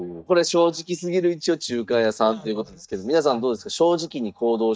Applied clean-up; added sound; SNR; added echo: neural mask model DeepFilterNet 3.